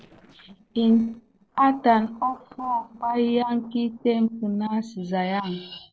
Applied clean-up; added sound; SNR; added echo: neural separator model SepFormer DNS4.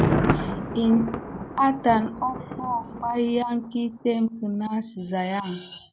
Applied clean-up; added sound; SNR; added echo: none; Thunder; 4 dB; none.